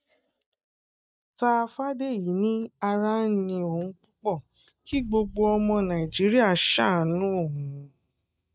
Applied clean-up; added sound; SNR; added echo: neural mask model DeepFilterNet 3.